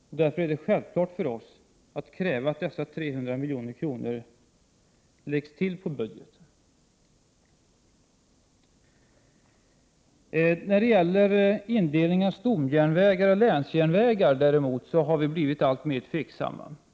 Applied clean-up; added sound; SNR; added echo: none; none; none; none.